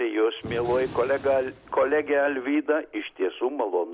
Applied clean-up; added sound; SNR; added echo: none; Gunshot, gunfire; 17 dB; none.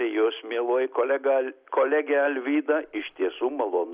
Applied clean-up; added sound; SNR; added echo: none; none; none; none.